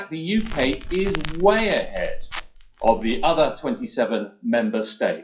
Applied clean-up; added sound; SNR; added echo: classical method WPE with log-MMSE.